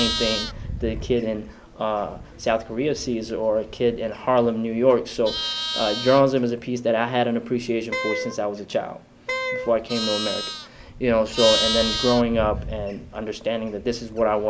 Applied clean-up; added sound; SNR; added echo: none; Livestock, farm animals, working animals + Wind instrument, woodwind instrument; 7 dB; none.